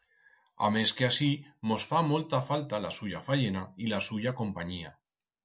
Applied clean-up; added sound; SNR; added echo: none; none; none; none.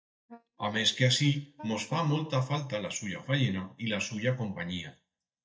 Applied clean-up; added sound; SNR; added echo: neural mask model DeepFilterNet 3.